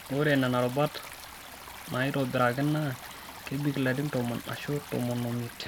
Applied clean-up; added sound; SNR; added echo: none; Stream; 14 dB; none.